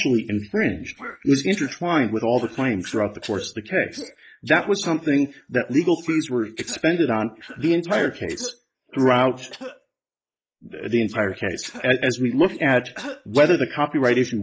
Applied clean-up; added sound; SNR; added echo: neural mask model Resemble Enhance denoiser.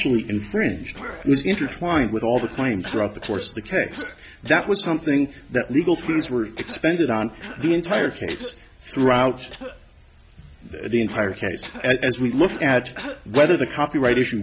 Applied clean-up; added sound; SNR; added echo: none; Cough; 16 dB; none.